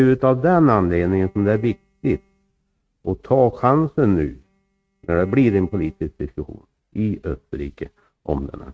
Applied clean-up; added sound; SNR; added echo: neural mask model RNNoise.